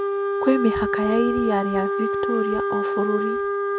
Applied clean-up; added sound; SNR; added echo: none; Wind instrument, woodwind instrument; -1 dB; none.